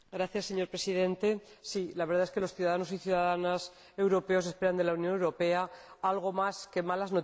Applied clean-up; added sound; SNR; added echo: none; none; none; none.